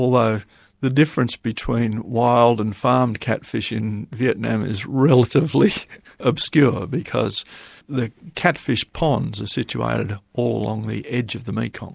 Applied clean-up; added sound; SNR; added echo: none; none; none; none.